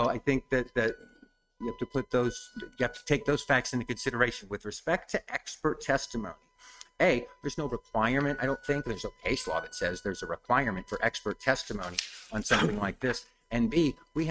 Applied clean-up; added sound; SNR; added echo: neural mask model RNNoise.